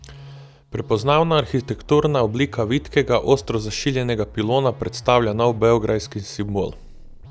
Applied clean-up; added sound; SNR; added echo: none; Musical instrument; 19 dB; none.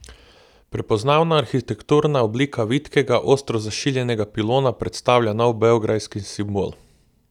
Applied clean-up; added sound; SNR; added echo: none; none; none; none.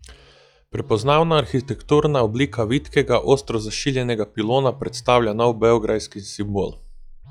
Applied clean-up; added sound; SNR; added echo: classical method log-MMSE.